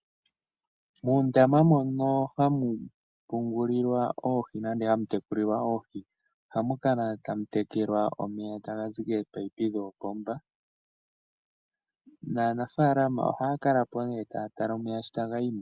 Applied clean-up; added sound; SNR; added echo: none; none; none; none.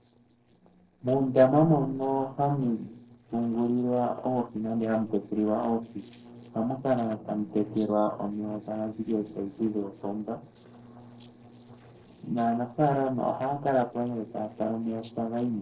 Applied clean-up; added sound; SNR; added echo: neural separator model SepFormer DNS4.